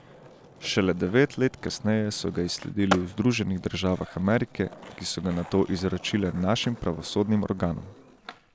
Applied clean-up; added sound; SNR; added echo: none; Skateboard; 14 dB; none.